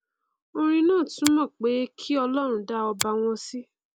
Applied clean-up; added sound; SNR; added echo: none; Finger snapping; 13 dB; none.